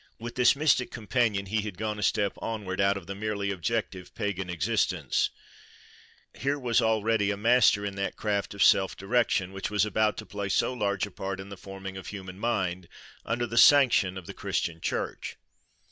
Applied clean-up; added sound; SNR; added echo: none; none; none; none.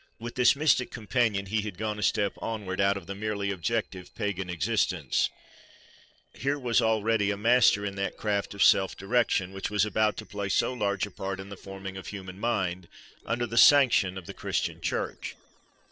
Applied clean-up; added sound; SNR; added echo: neural separator model SepFormer DNS4.